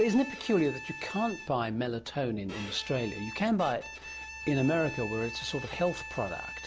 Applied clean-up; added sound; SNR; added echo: none; Bowed string instrument; 12 dB; none.